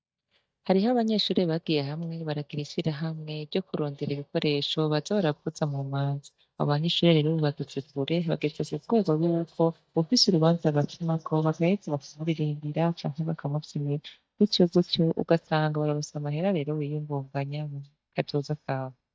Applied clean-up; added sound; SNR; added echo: neural mask model DeepFilterNet 3.